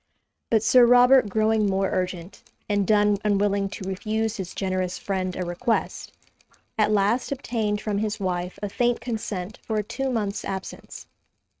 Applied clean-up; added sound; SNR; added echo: neural mask model RNNoise.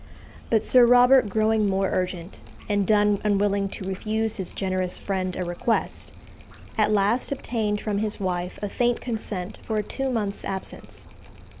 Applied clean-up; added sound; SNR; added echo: none; Drip; 19 dB; none.